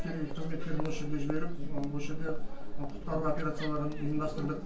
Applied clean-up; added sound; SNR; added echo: none; Crowd; 16 dB; reverberation time 0.2 s.